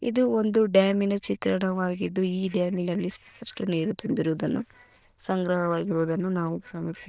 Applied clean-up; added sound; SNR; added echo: neural diffusion model UNIVERSE++.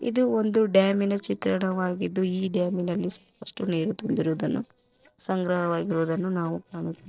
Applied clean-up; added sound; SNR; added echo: neural separator model SepFormer DNS4.